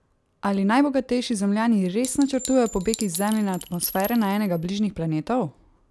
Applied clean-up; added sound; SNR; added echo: none; Chink, clink; 11 dB; none.